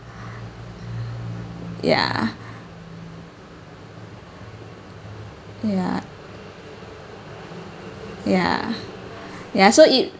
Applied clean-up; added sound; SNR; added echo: none; none; none; none.